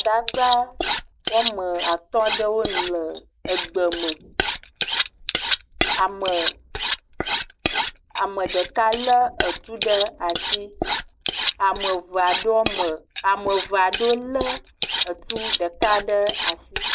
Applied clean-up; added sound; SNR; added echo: neural mask model Resemble Enhance denoiser.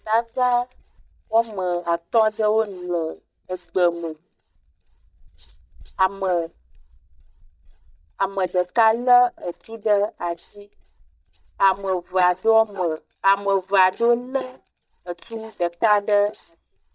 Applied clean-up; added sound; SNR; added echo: neural mask model DeepFilterNet 3.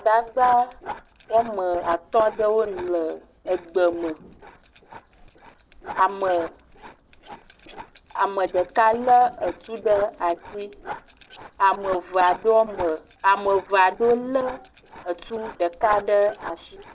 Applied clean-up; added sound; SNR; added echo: neural separator model SepFormer DNS4.